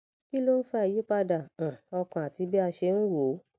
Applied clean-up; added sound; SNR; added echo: none; none; none; none.